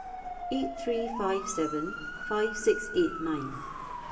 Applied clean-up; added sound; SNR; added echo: none; Motor vehicle (road) / Siren; 7 dB; reverberation time 2.0 s.